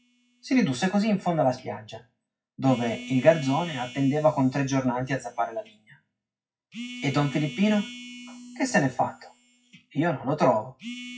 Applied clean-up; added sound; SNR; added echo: classical method WPE with log-MMSE.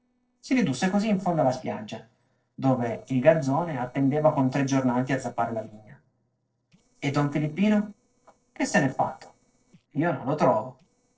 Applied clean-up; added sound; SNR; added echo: neural separator model SepFormer DNS4.